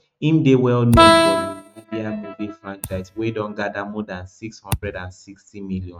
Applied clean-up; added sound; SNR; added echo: neural mask model RNNoise.